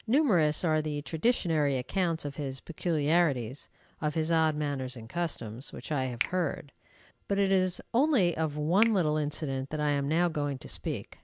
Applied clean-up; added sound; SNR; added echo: none; Finger snapping; 15 dB; none.